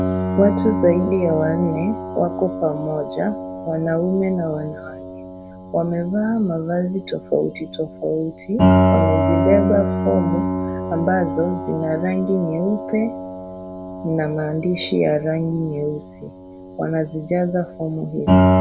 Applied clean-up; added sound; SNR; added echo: none; Piano; 1 dB; none.